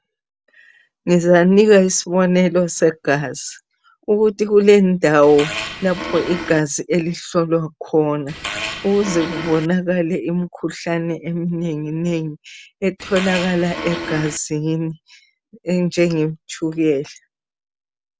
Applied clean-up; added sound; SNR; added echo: none; Fart; 9 dB; none.